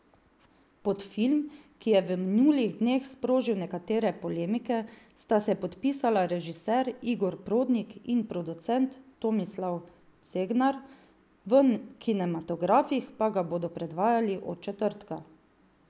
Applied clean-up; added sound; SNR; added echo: none; none; none; none.